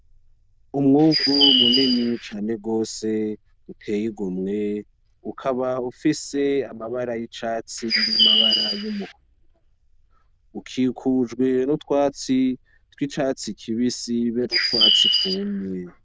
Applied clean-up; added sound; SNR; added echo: neural diffusion model UNIVERSE++.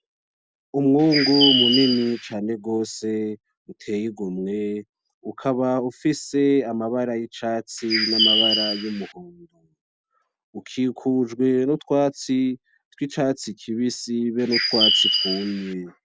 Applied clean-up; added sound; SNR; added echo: none; Bird; -2 dB; none.